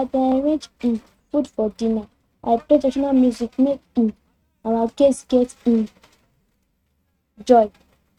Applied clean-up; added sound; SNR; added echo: neural mask model RNNoise.